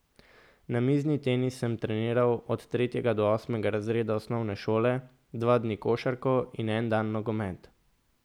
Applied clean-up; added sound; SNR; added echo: none; none; none; none.